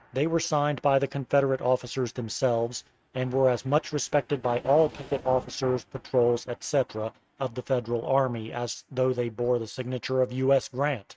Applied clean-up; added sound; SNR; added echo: neural mask model RNNoise.